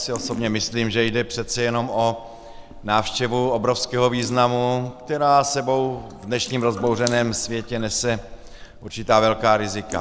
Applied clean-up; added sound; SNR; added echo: none; Drip / Sink (filling or washing) / Water tap, faucet; 16 dB; none.